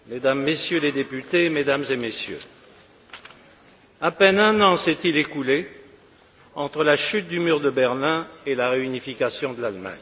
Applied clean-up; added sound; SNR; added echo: none; none; none; none.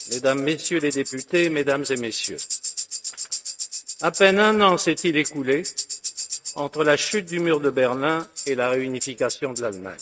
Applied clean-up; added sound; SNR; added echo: neural mask model RNNoise.